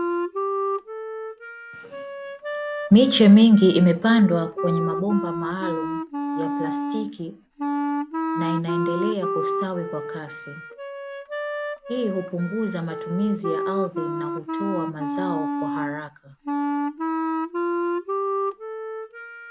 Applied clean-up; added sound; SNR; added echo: none; Wind instrument, woodwind instrument; 4 dB; none.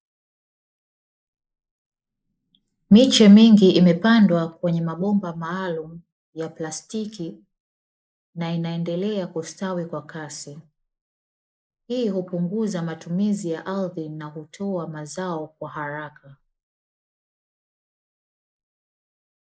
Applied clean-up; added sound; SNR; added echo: neural mask model Resemble Enhance denoiser.